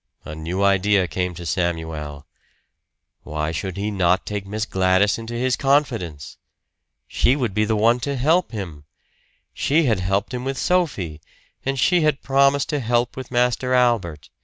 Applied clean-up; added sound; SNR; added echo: none; none; none; none.